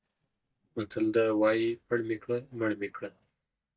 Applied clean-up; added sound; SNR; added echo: neural mask model DeepFilterNet 3.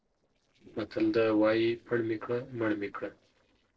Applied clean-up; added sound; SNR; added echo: neural separator model SepFormer DNS4.